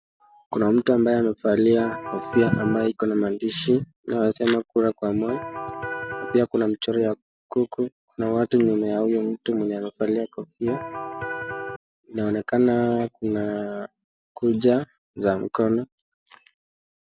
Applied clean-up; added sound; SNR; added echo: none; Electric guitar; 8 dB; none.